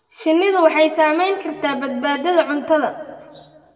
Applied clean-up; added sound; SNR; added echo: none; none; none; reverberation time 1.1 s.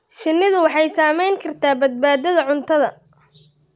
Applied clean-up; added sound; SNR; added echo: none; none; none; none.